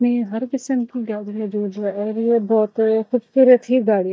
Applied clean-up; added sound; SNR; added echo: neural mask model DeepFilterNet 3.